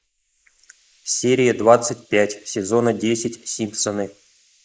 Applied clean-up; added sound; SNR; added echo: neural mask model Resemble Enhance denoiser.